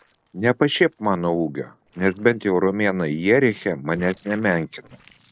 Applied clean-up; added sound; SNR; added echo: neural separator model SepFormer DNS4.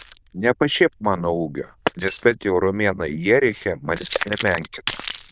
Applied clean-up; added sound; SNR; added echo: neural diffusion model UNIVERSE++.